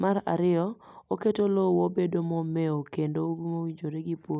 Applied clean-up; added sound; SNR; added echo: none; none; none; none.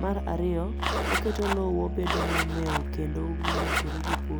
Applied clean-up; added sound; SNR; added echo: none; Musical instrument + Zipper (clothing); -2 dB; none.